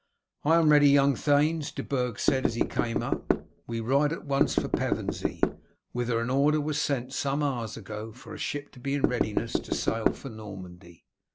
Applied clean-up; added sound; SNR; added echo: none; Knock / Wood; 0 dB; none.